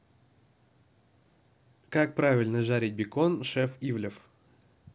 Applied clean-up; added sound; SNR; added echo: none; none; none; none.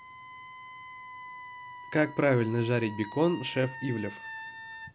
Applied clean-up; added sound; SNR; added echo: none; Wind instrument, woodwind instrument; 13 dB; none.